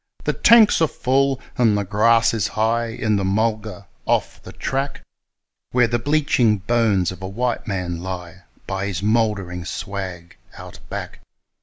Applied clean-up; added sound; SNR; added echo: none; none; none; none.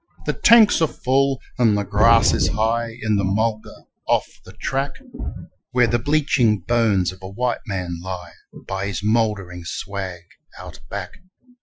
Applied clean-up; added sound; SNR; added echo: classical method Wiener filter.